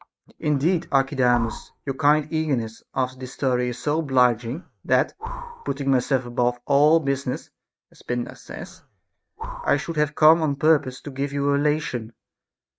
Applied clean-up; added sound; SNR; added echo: neural mask model RNNoise.